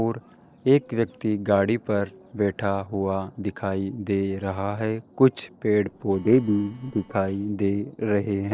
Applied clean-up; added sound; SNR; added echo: neural separator model SepFormer DNS4.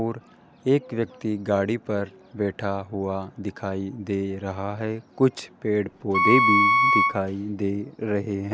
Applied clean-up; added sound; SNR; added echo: none; Wind instrument, woodwind instrument; -5 dB; none.